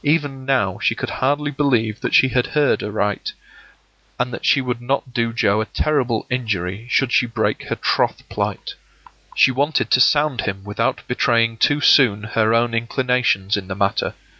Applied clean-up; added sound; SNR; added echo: none; none; none; none.